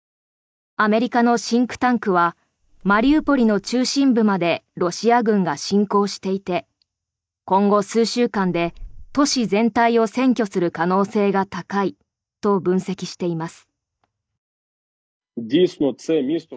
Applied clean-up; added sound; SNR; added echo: neural mask model DeepFilterNet 3.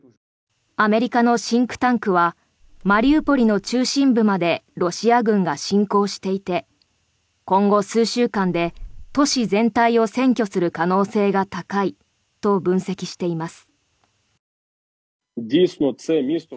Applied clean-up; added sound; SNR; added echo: none; Bird; 18 dB; none.